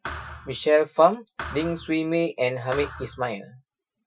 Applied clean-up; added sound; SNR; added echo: classical method Wiener filter.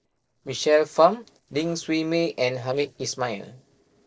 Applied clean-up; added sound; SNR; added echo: neural separator model SepFormer DNS4.